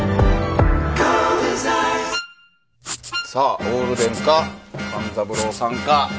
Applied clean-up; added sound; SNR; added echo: none; Wind instrument, woodwind instrument + Writing; 12 dB; none.